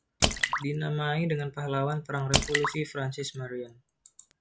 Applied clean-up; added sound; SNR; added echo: none; Drip / Splash, splatter; 1 dB; none.